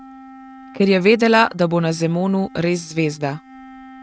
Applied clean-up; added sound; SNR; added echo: neural mask model RNNoise.